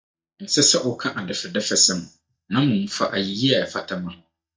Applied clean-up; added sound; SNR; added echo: neural mask model DeepFilterNet 3.